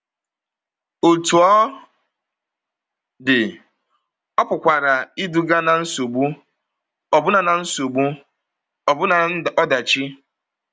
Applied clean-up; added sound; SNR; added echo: none; none; none; none.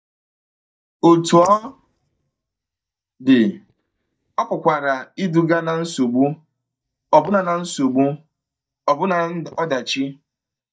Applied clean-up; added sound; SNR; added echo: neural mask model DeepFilterNet 3.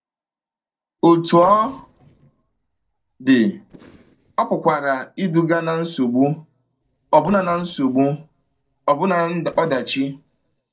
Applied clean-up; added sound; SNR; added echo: neural separator model SepFormer DNS4.